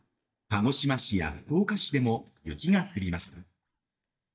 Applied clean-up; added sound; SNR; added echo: neural mask model DeepFilterNet 3.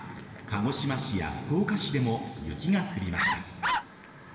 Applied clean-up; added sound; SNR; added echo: none; Bark; 1 dB; reverberation time 2.5 s.